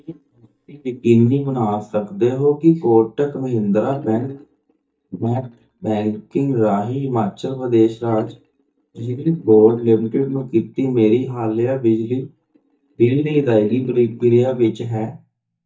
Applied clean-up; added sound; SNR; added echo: neural mask model DeepFilterNet 3.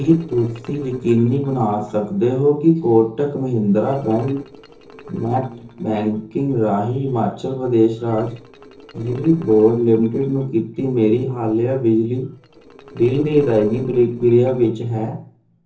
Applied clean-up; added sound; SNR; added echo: neural separator model SepFormer DNS4.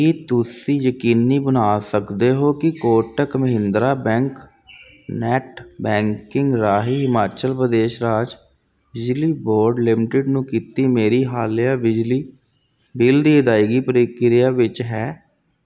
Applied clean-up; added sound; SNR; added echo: none; none; none; none.